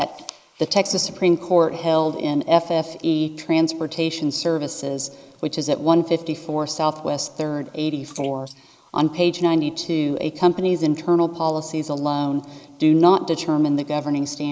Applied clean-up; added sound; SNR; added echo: neural mask model Resemble Enhance denoiser.